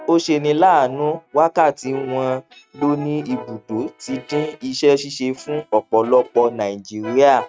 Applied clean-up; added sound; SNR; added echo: neural mask model RNNoise.